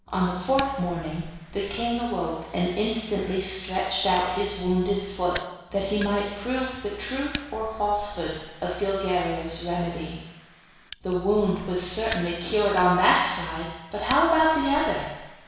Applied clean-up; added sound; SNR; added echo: none; Fire; 17 dB; reverberation time 1.1 s.